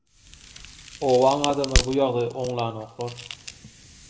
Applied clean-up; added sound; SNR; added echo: none; Crack; 5 dB; reverberation time 1.1 s.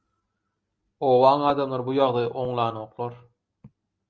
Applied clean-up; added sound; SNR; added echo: none; none; none; none.